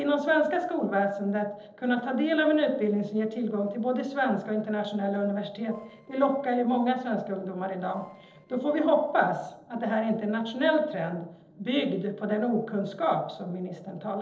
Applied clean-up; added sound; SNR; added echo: neural separator model SepFormer DNS4.